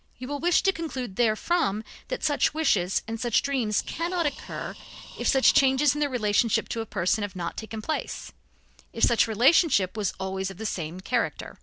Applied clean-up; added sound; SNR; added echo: neural separator model SepFormer DNS4.